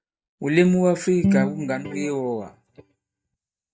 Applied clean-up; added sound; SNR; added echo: neural mask model DeepFilterNet 3.